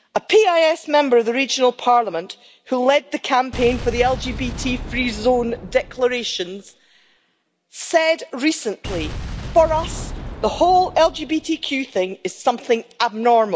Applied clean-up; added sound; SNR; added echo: none; Boom; 12 dB; none.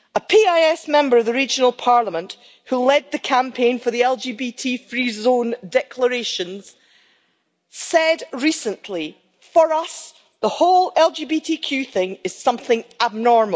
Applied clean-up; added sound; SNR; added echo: none; none; none; none.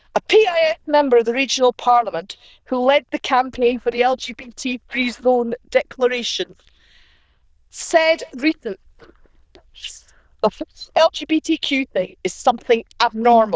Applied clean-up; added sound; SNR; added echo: neural diffusion model UNIVERSE++.